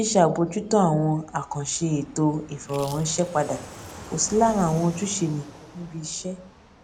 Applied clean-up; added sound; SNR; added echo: none; Chewing, mastication + Fixed-wing aircraft, airplane; 18 dB; none.